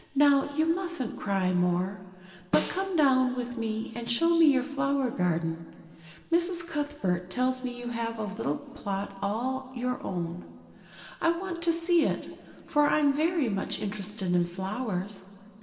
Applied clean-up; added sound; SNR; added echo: none; Snare drum; 8 dB; reverberation time 2.0 s.